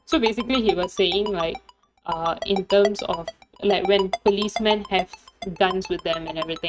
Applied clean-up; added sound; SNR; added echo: neural mask model RNNoise.